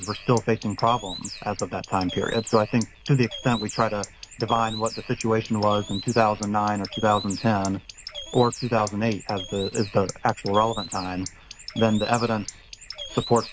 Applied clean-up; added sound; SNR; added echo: none; Bird; 13 dB; none.